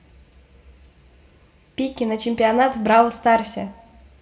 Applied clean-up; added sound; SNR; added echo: none; none; none; reverberation time 1.9 s.